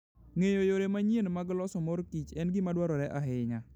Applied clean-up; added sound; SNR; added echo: none; none; none; none.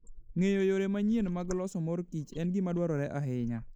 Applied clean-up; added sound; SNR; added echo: neural mask model Resemble Enhance denoiser.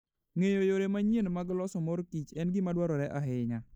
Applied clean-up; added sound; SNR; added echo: neural mask model DeepFilterNet 3.